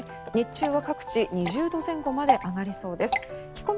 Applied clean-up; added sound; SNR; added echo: none; Drip / Water; 5 dB; none.